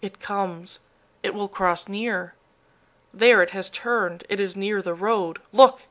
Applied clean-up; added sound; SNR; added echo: none; none; none; none.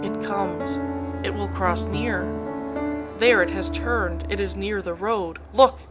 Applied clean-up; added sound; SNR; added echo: none; Fixed-wing aircraft, airplane + Piano; 4 dB; none.